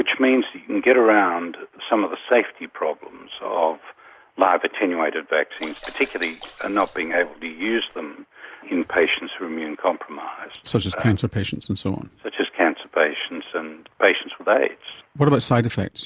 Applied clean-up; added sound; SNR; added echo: none; Sink (filling or washing) / Water / Splash, splatter; 17 dB; none.